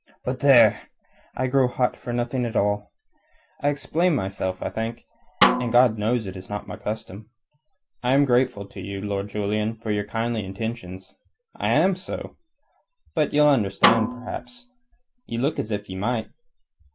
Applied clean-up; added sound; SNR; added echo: none; Snare drum; 1 dB; none.